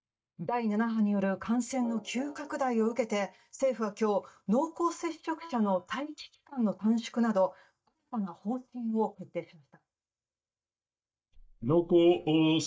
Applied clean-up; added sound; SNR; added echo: neural mask model DeepFilterNet 3.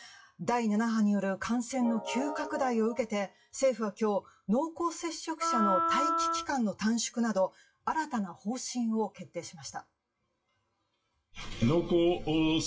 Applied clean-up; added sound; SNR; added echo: classical method WPE with log-MMSE.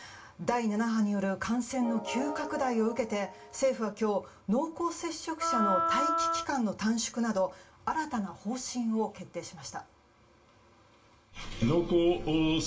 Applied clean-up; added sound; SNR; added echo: none; Wind instrument, woodwind instrument; 0 dB; reverberation time 0.2 s.